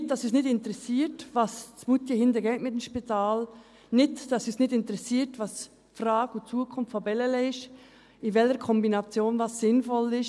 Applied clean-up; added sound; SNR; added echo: none; none; none; none.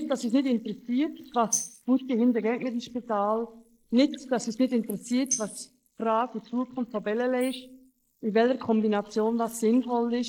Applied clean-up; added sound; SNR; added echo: neural mask model Resemble Enhance denoiser.